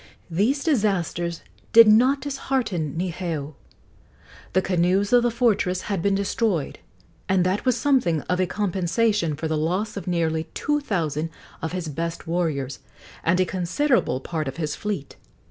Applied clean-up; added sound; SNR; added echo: none; none; none; none.